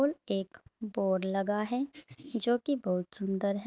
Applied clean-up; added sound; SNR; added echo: none; none; none; none.